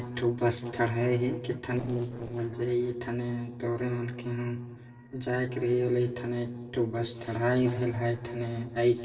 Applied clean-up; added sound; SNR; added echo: neural separator model SepFormer DNS4.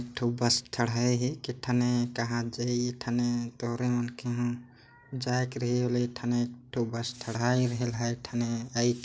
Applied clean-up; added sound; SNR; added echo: none; none; none; none.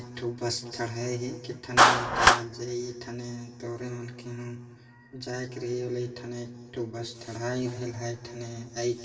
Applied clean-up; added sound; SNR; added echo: none; Clapping; -3 dB; reverberation time 2.4 s.